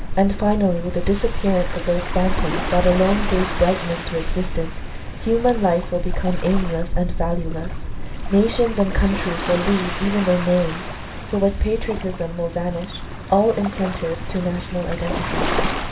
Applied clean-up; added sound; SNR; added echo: none; Waves, surf; 3 dB; reverberation time 0.2 s.